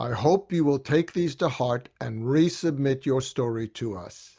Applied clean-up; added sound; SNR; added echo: none; none; none; none.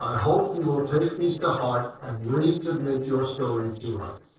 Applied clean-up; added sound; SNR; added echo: neural separator model SepFormer DNS4.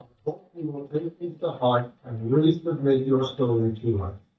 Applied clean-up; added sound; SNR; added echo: neural mask model DeepFilterNet 3.